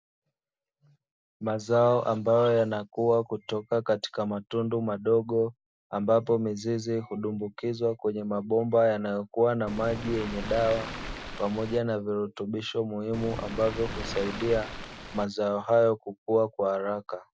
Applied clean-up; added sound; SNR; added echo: none; Waves, surf; 9 dB; none.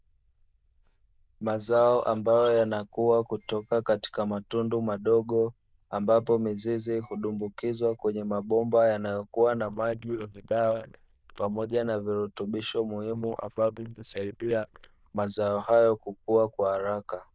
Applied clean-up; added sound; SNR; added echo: neural diffusion model UNIVERSE++.